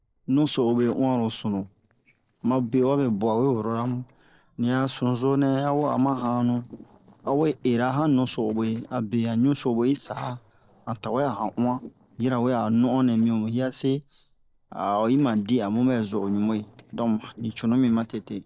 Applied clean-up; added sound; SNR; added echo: neural separator model SepFormer DNS4.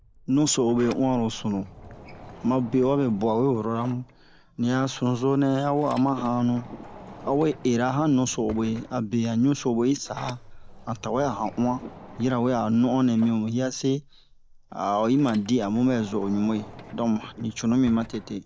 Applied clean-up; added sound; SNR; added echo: none; Sliding door; 20 dB; none.